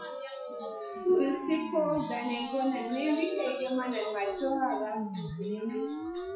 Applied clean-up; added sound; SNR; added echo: classical method WPE with log-MMSE.